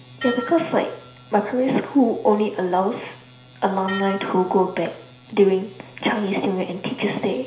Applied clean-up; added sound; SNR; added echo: none; Dishes, pots, and pans; 17 dB; reverberation time 0.5 s.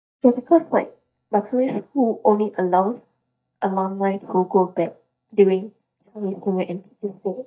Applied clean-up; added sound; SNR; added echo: neural mask model DeepFilterNet 3.